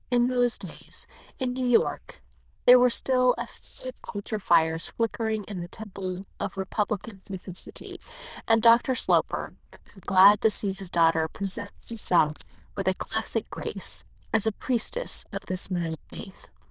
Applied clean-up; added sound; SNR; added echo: neural diffusion model UNIVERSE++.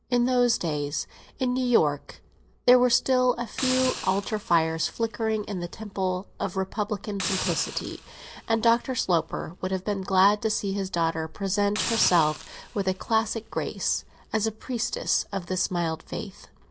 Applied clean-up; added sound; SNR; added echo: none; Hiss; 11 dB; none.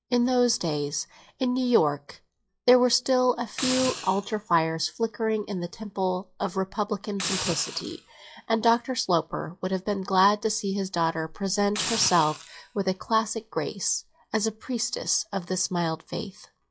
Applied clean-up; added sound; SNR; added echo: classical method log-MMSE.